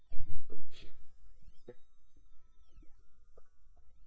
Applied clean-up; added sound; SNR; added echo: neural mask model DeepFilterNet 3.